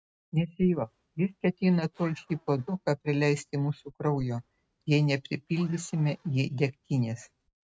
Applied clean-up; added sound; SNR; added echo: neural mask model RNNoise.